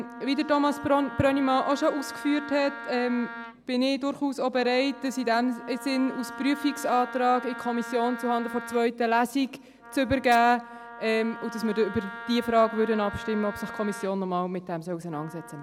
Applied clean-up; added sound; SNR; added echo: none; Wind instrument, woodwind instrument; 14 dB; none.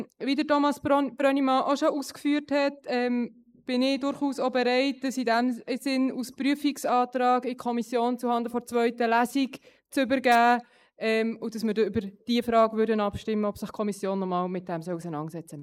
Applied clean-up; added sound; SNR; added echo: neural mask model Resemble Enhance denoiser.